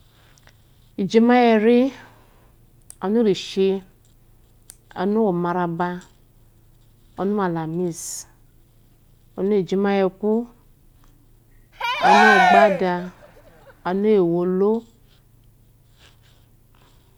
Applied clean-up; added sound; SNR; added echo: none; Cheering; -4 dB; none.